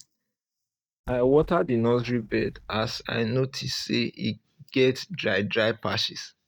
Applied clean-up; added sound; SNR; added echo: neural mask model DeepFilterNet 3.